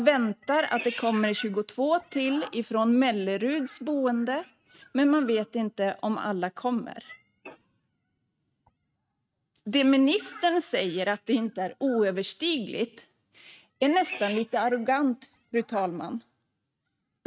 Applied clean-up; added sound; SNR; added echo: neural mask model RNNoise.